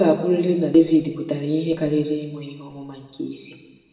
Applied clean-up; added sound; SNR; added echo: none; none; none; reverberation time 1.1 s.